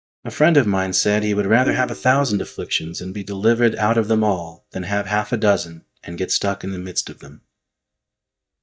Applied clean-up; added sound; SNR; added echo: neural mask model DeepFilterNet 3.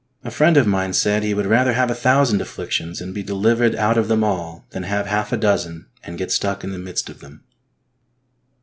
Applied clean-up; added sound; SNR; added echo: none; none; none; none.